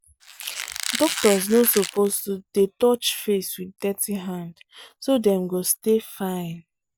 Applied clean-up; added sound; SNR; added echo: none; Squeak; 7 dB; none.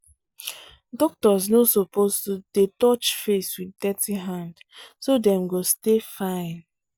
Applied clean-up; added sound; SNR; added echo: none; none; none; none.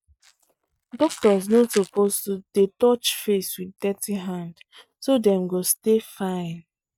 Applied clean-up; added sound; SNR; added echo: neural mask model RNNoise.